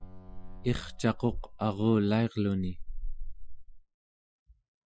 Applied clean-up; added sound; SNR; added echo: classical method Wiener filter.